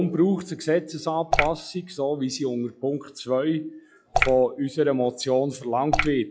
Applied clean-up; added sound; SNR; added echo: classical method log-MMSE.